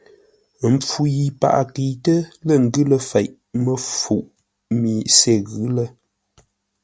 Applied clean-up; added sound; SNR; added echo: none; none; none; none.